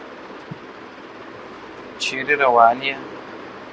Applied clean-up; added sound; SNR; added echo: none; none; none; none.